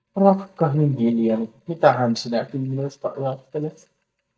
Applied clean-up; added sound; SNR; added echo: neural mask model DeepFilterNet 3.